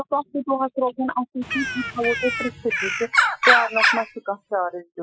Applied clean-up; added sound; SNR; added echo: classical method Wiener filter.